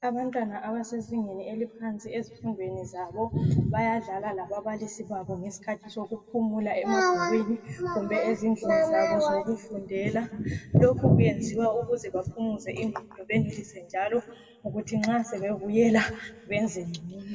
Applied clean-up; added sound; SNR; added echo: none; none; none; reverberation time 1.2 s.